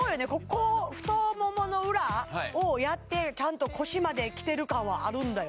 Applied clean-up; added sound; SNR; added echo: none; none; none; none.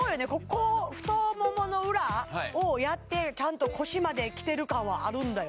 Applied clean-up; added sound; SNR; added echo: none; Cowbell; 14 dB; none.